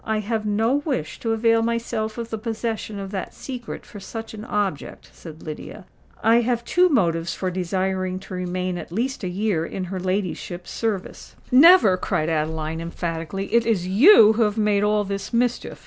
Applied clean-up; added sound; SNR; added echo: none; none; none; none.